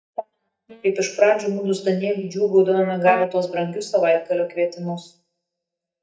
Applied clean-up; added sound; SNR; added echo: neural mask model DeepFilterNet 3.